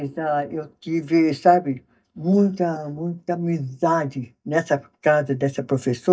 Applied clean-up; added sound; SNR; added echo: neural mask model DeepFilterNet 3.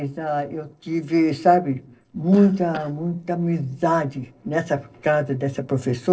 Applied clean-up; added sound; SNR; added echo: neural separator model SepFormer DNS4.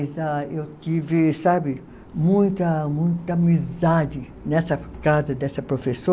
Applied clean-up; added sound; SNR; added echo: none; none; none; none.